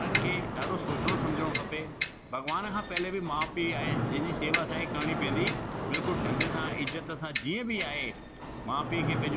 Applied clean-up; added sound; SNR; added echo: none; Clock + Mechanisms; -1 dB; none.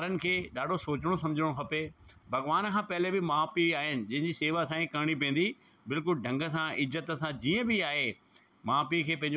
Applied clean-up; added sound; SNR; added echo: none; none; none; none.